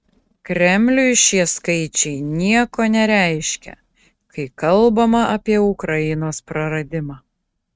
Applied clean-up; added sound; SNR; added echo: neural mask model RNNoise.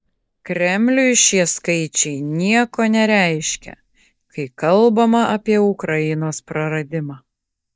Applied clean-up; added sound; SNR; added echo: neural mask model DeepFilterNet 3.